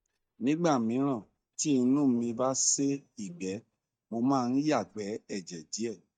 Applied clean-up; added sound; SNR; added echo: neural mask model DeepFilterNet 3.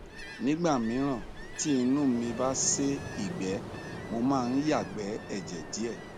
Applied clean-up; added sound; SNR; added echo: none; Ocean; 10 dB; none.